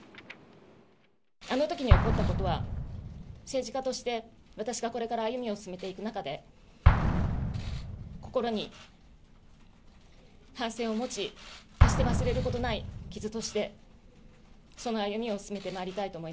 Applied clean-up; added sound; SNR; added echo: none; Explosion; -3 dB; none.